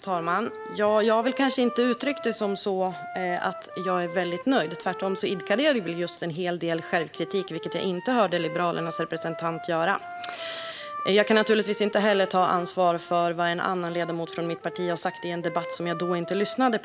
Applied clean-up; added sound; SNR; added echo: none; Wind instrument, woodwind instrument; 13 dB; none.